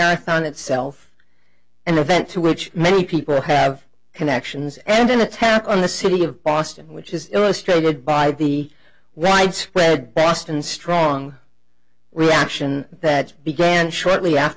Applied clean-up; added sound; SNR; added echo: none; none; none; none.